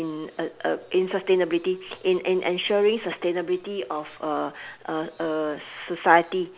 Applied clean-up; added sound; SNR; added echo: none; none; none; none.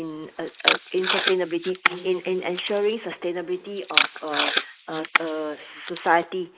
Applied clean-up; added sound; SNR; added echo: neural mask model Resemble Enhance denoiser.